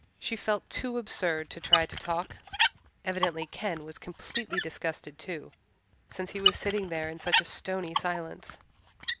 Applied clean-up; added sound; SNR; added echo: none; Squeak; -5 dB; none.